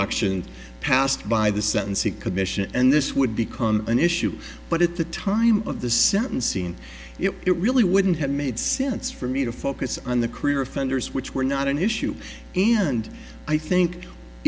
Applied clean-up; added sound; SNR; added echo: none; none; none; none.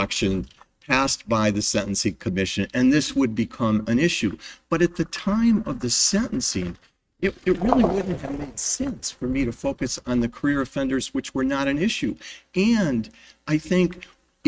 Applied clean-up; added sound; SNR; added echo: neural mask model RNNoise.